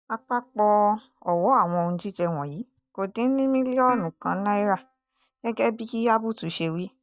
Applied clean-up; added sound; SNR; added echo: neural mask model DeepFilterNet 3.